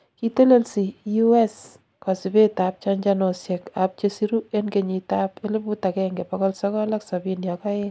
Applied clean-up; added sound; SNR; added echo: none; none; none; none.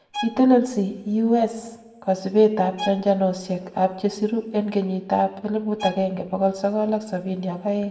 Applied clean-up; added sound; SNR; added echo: none; Bowed string instrument; 16 dB; reverberation time 0.7 s.